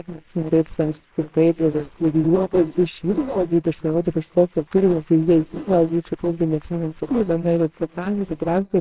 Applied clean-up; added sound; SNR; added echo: neural separator model SepFormer WHAMR!.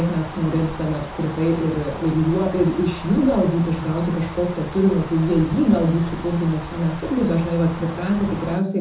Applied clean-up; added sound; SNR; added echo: none; Bird; 13 dB; reverberation time 0.6 s.